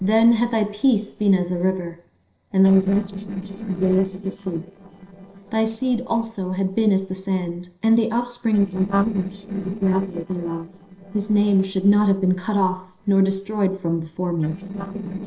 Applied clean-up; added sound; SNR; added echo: neural separator model SepFormer DNS4.